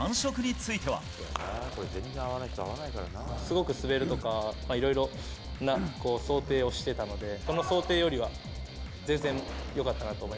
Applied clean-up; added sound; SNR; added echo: none; none; none; none.